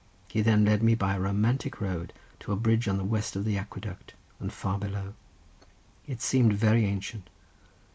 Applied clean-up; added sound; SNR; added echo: none; none; none; none.